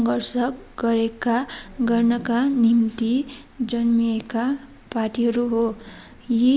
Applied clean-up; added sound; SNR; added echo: none; none; none; none.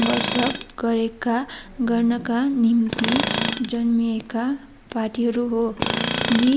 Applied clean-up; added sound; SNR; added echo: none; Tools; 7 dB; none.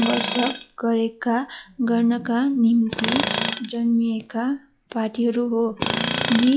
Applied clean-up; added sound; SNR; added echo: classical method log-MMSE.